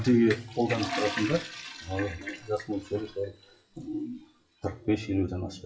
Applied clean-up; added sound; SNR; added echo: classical method WPE with log-MMSE.